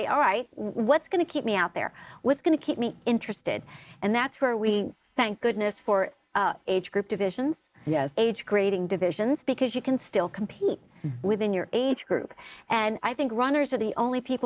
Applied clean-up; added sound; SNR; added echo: neural mask model Resemble Enhance denoiser.